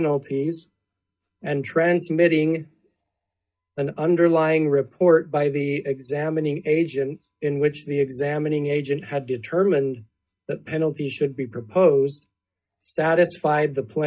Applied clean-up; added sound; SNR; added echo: neural mask model DeepFilterNet 3.